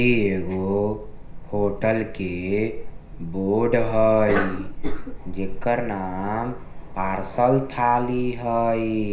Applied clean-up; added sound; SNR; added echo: none; Cough; 5 dB; reverberation time 0.5 s.